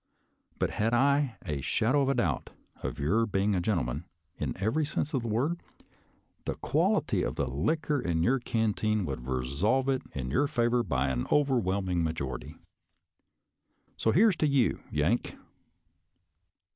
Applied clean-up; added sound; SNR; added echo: none; none; none; none.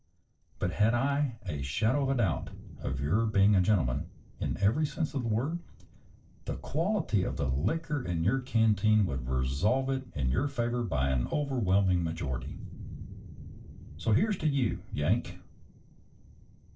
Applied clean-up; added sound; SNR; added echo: neural separator model SepFormer DNS4.